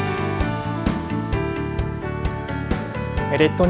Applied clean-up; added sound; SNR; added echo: none; none; none; none.